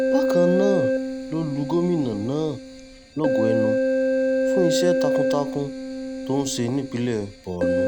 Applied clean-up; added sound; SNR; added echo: none; Keyboard (musical); -2 dB; none.